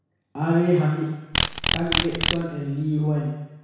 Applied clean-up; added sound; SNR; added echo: none; Insect; 0 dB; reverberation time 1.1 s.